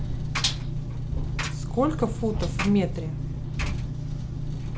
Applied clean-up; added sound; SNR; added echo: none; Engine; -2 dB; none.